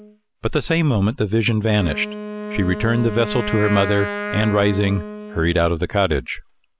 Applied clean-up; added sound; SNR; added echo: none; Wind instrument, woodwind instrument; 10 dB; none.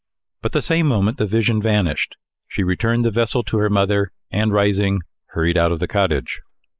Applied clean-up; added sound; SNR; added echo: neural mask model Resemble Enhance denoiser.